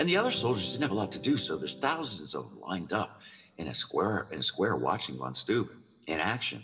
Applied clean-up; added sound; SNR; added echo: none; Electric guitar / Strum; 12 dB; reverberation time 0.9 s.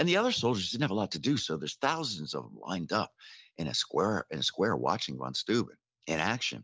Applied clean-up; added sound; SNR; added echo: none; none; none; none.